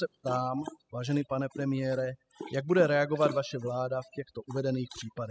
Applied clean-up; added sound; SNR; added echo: classical method spectral subtraction.